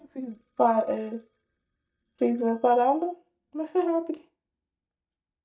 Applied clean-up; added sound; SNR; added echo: neural mask model DeepFilterNet 3.